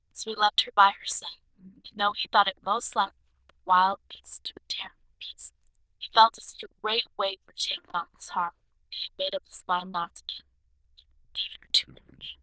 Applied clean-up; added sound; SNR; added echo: neural diffusion model UNIVERSE++.